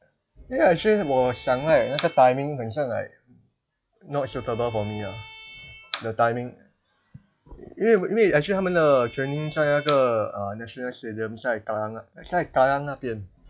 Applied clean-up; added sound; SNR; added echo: classical method log-MMSE.